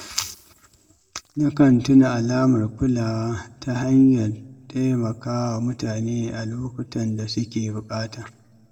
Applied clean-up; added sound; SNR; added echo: none; none; none; reverberation time 1.2 s.